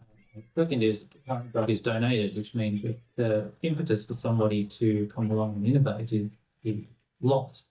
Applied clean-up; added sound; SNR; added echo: neural mask model DeepFilterNet 3.